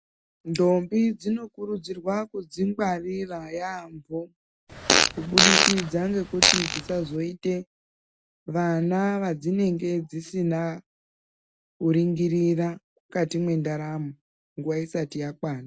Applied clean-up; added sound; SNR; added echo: none; Fart; -4 dB; none.